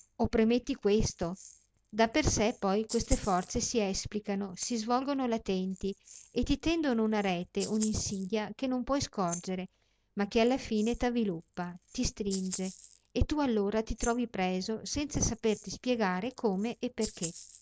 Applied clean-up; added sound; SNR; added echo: none; Rattle (instrument); 18 dB; none.